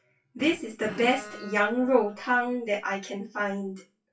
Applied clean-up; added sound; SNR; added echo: classical method WPE with log-MMSE.